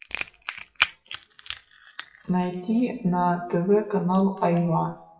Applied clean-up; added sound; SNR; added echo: classical method WPE with log-MMSE.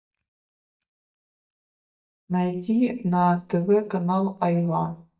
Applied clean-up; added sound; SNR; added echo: neural mask model DeepFilterNet 3.